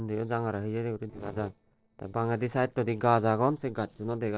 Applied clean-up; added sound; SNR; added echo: neural separator model SepFormer DNS4.